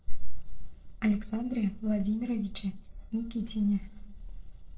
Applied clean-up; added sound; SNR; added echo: neural separator model SepFormer DNS4.